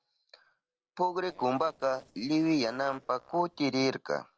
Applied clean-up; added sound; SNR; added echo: neural separator model SepFormer DNS4.